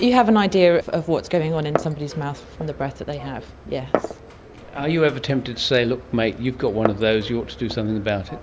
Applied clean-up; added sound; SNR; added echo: none; Glass; 11 dB; none.